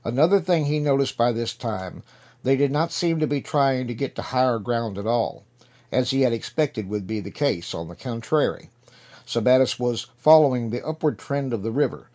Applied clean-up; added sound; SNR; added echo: none; none; none; none.